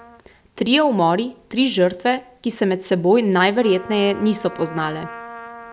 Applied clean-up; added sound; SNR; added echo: none; Trumpet; 20 dB; none.